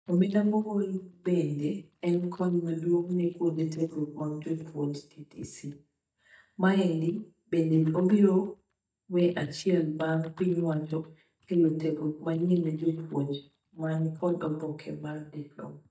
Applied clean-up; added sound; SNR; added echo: neural mask model DeepFilterNet 3.